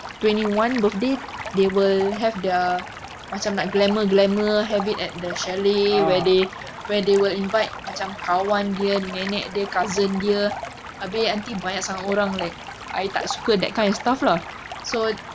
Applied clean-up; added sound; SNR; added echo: none; Stream; 12 dB; none.